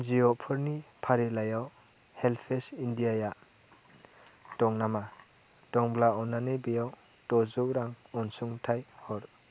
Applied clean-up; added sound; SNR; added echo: none; none; none; none.